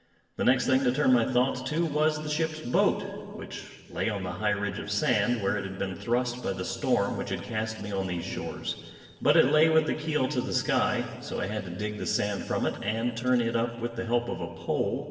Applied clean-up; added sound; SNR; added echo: none; Organ; 19 dB; reverberation time 1.9 s.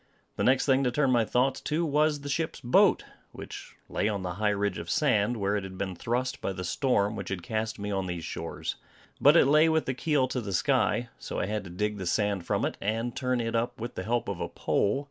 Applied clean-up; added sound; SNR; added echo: none; none; none; none.